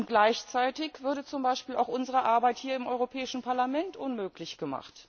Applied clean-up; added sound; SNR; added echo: none; none; none; none.